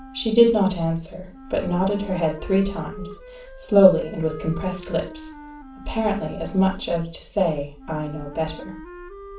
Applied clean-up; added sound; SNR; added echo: none; Wind instrument, woodwind instrument; 18 dB; reverberation time 0.3 s.